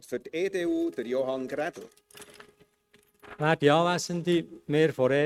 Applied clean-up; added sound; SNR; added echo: neural mask model RNNoise.